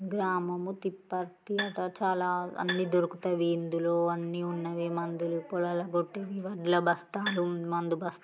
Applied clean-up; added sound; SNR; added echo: none; Bowed string instrument; 10 dB; none.